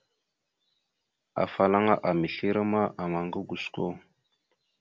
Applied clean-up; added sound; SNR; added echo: none; none; none; none.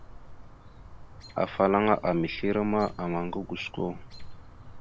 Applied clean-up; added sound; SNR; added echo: none; Chirp, tweet; 13 dB; none.